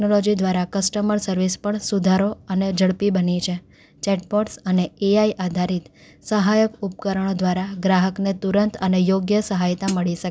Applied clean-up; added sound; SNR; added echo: none; Hi-hat; 13 dB; none.